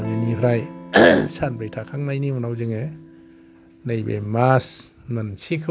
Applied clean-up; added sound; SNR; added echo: none; Electric guitar / Strum; 17 dB; none.